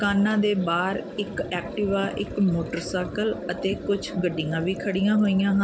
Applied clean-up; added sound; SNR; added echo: none; Liquid; 18 dB; none.